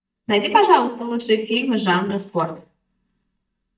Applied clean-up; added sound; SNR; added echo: neural mask model DeepFilterNet 3.